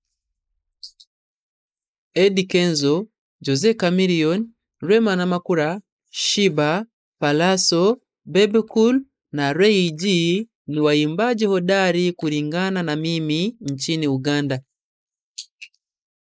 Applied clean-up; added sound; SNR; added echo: neural mask model Resemble Enhance denoiser.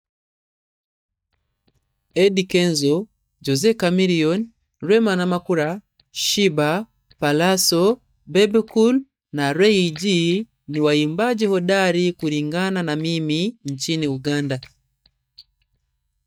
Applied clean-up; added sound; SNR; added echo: neural mask model DeepFilterNet 3.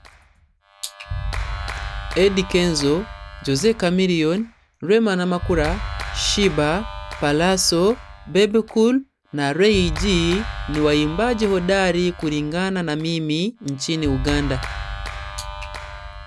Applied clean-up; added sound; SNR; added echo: none; Clapping; 10 dB; none.